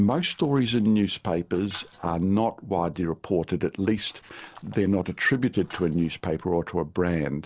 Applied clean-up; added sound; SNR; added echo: neural separator model SepFormer DNS4.